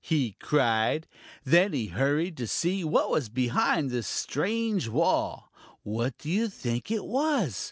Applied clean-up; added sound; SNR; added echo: none; none; none; none.